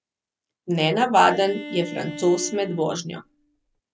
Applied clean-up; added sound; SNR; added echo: none; Bowed string instrument; 15 dB; none.